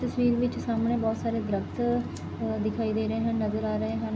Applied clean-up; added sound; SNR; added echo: none; none; none; none.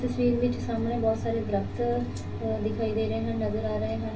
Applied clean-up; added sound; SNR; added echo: none; none; none; reverberation time 0.2 s.